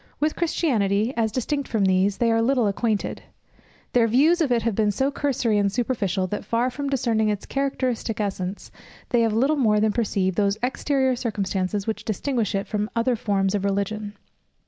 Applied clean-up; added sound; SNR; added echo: none; none; none; none.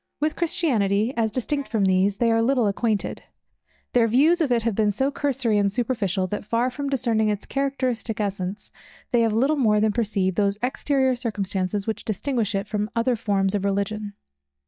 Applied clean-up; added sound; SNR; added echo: neural mask model DeepFilterNet 3.